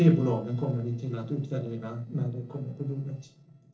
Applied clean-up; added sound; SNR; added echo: neural separator model SepFormer DNS4.